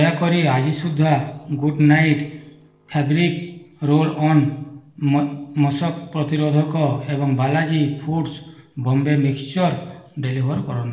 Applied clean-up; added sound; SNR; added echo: neural separator model SepFormer DNS4.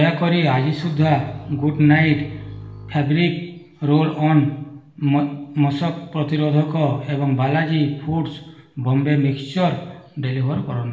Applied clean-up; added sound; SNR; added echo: none; Bowed string instrument; 17 dB; reverberation time 0.8 s.